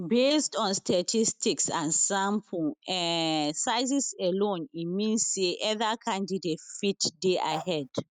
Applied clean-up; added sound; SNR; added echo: neural mask model RNNoise.